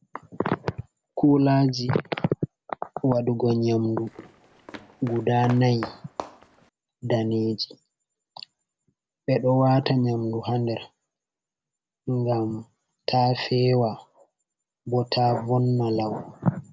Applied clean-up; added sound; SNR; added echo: none; Walk, footsteps; 15 dB; none.